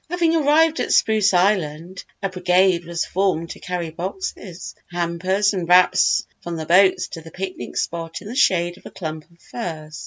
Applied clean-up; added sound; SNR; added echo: none; none; none; none.